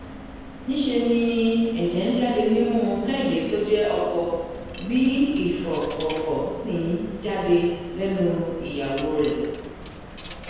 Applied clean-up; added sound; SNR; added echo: none; Coin (dropping); 14 dB; reverberation time 1.2 s.